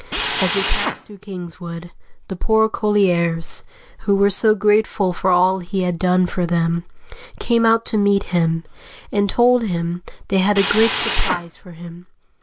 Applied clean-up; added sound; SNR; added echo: none; Drill; 4 dB; none.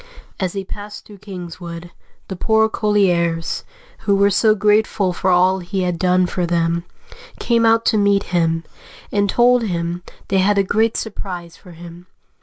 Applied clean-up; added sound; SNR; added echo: none; none; none; none.